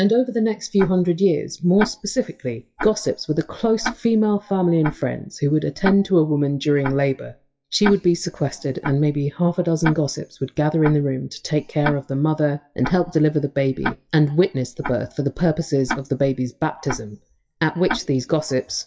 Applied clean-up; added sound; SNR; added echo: classical method WPE with log-MMSE.